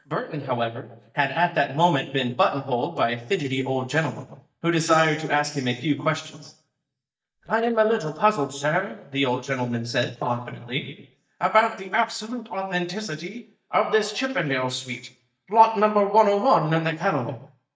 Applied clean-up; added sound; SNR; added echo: neural mask model DeepFilterNet 3.